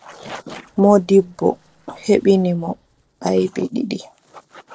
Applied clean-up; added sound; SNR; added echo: neural separator model SepFormer DNS4.